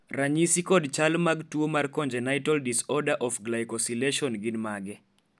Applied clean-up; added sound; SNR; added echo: none; none; none; none.